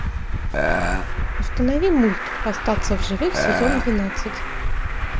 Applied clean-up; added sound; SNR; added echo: none; Traffic noise, roadway noise + Burping, eructation; -2 dB; none.